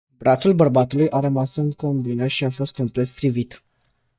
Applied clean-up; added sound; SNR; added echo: neural mask model DeepFilterNet 3.